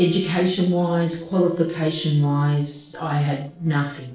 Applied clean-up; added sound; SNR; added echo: neural separator model SepFormer DNS4.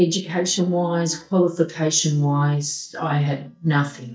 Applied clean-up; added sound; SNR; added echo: neural mask model DeepFilterNet 3.